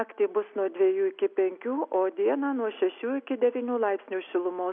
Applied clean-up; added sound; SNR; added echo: none; none; none; none.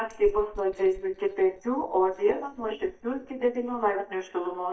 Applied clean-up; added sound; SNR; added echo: neural mask model DeepFilterNet 3.